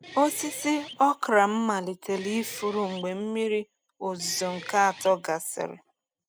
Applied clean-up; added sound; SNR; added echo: none; Guitar; 19 dB; none.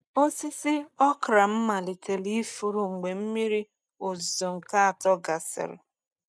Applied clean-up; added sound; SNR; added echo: neural mask model DeepFilterNet 3.